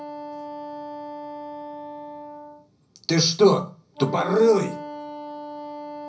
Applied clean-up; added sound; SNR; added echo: none; Wind instrument, woodwind instrument; 11 dB; reverberation time 0.5 s.